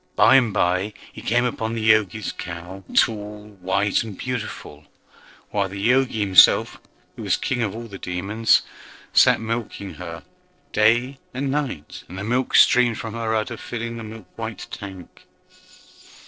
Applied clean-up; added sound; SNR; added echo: neural separator model SepFormer DNS4.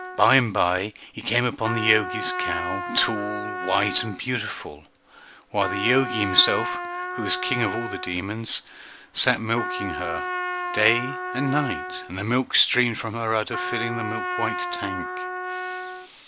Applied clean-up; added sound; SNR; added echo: none; Trumpet; 6 dB; none.